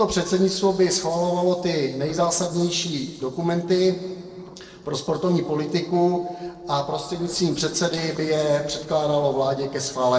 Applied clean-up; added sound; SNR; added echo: neural separator model SepFormer DNS4.